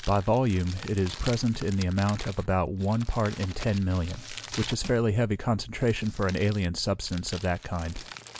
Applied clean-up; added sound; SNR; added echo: none; Crushing + Crumpling, crinkling; 16 dB; none.